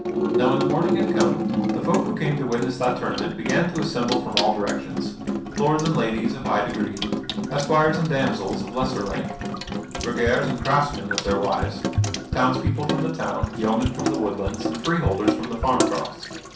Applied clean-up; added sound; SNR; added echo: none; Sink (filling or washing) / Water tap, faucet; 1 dB; reverberation time 0.6 s.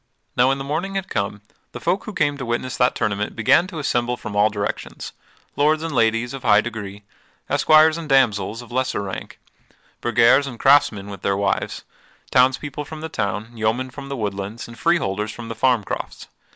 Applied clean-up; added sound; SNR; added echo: none; none; none; none.